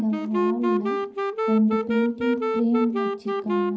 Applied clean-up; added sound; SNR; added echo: none; Wind instrument, woodwind instrument; 1 dB; reverberation time 0.9 s.